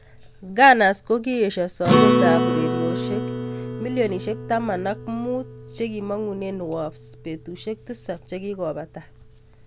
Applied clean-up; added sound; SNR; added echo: none; Acoustic guitar; 2 dB; none.